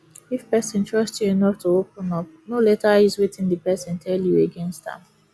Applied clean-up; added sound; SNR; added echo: none; none; none; none.